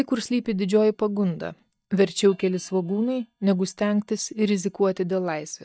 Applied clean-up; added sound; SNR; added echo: neural mask model DeepFilterNet 3.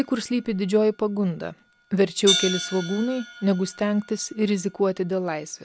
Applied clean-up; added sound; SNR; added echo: none; Hi-hat; 10 dB; none.